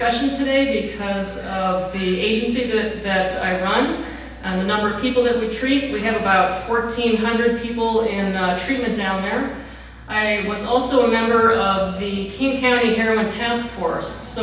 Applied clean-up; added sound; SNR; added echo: none; none; none; reverberation time 0.9 s.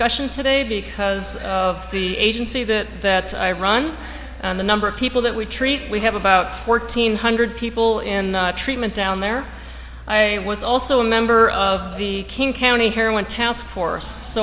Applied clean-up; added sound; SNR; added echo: none; none; none; none.